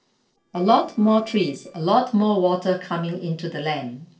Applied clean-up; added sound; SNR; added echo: neural separator model SepFormer DNS4.